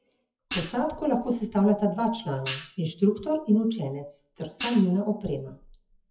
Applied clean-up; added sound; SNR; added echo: classical method WPE with log-MMSE.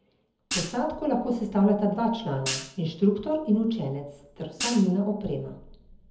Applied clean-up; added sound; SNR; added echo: none; Hi-hat; 9 dB; reverberation time 0.7 s.